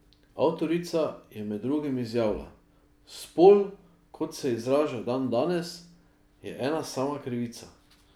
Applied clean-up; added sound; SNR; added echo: none; none; none; none.